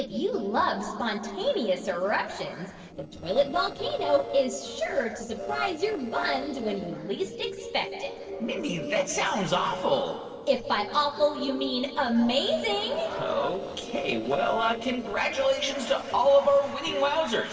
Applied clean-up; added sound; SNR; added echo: neural separator model SepFormer DNS4.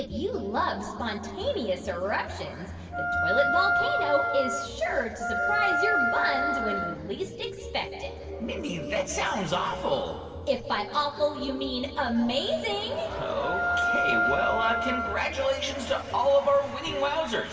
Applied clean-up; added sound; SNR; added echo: none; Wind instrument, woodwind instrument; -1 dB; reverberation time 2.2 s.